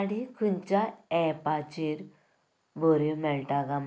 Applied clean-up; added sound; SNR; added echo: none; none; none; none.